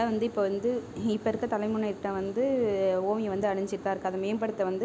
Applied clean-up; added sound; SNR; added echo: none; none; none; none.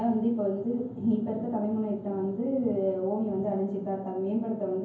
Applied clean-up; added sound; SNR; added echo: none; none; none; reverberation time 0.9 s.